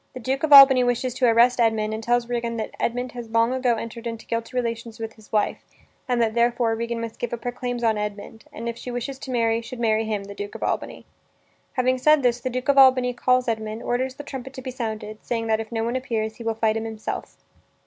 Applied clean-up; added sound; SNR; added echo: none; none; none; none.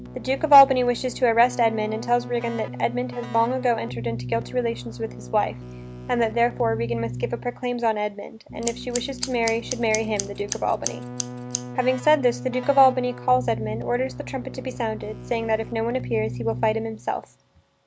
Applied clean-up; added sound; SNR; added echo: none; Keyboard (musical) + Scissors; 10 dB; none.